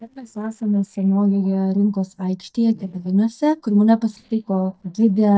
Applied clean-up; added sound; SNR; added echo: neural mask model DeepFilterNet 3.